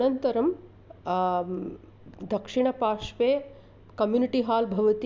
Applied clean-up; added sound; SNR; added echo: none; none; none; none.